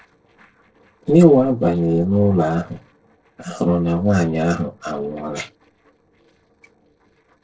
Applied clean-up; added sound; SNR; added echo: neural separator model SepFormer DNS4.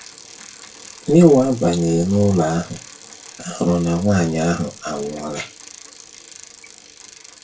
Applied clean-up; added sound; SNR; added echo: none; Bicycle; 20 dB; reverberation time 0.2 s.